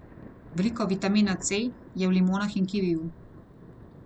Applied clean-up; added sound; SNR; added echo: none; Thunder; 18 dB; none.